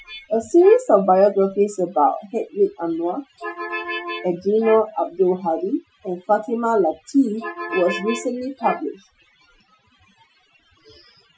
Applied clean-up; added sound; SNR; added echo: classical method Wiener filter.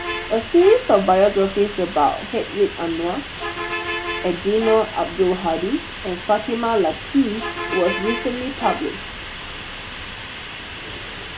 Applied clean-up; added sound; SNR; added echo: none; Bus; 9 dB; none.